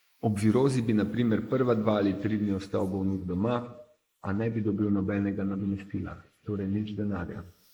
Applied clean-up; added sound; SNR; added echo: neural mask model Resemble Enhance denoiser.